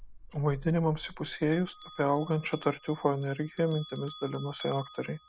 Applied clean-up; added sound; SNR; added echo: none; Bell; 18 dB; none.